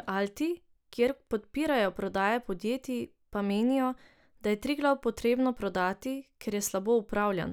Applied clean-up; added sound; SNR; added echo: none; none; none; none.